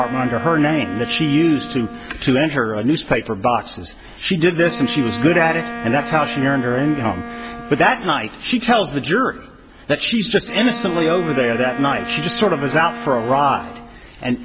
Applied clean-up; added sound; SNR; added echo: none; Wind instrument, woodwind instrument; 12 dB; none.